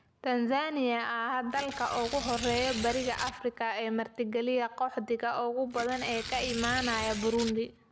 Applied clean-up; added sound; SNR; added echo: none; Tearing; 8 dB; none.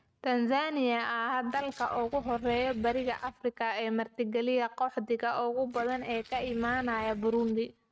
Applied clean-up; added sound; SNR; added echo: neural mask model RNNoise.